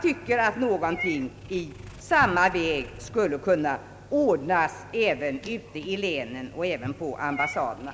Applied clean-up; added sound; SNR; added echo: none; Meow / Purr; 16 dB; none.